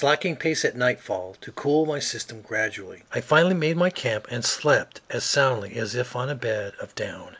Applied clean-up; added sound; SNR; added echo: none; none; none; none.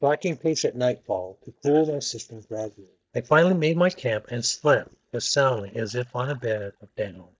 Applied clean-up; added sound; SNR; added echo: neural mask model DeepFilterNet 3.